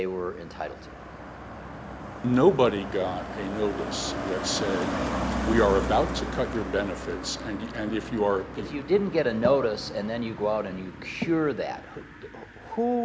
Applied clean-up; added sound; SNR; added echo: none; Car passing by; 7 dB; none.